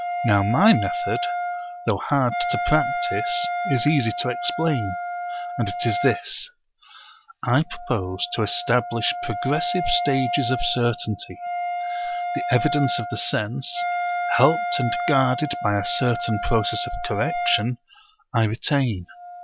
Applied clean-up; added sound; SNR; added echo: none; Wind instrument, woodwind instrument; 4 dB; none.